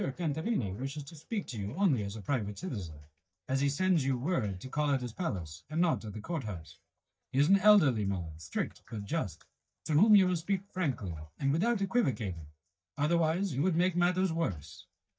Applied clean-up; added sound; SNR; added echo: neural mask model DeepFilterNet 3.